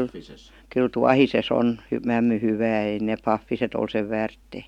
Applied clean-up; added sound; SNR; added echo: none; none; none; none.